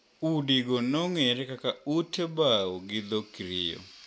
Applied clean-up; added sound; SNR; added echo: none; none; none; none.